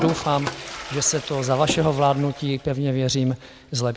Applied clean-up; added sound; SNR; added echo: none; Toilet flush; 11 dB; none.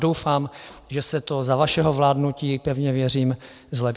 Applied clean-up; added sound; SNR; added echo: none; none; none; none.